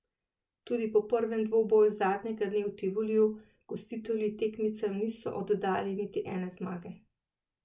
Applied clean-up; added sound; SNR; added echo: none; none; none; none.